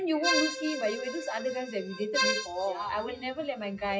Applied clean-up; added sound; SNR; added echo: classical method WPE with log-MMSE.